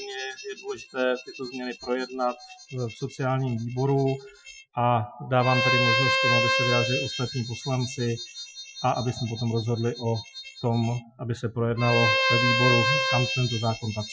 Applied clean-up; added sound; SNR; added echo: classical method Wiener filter.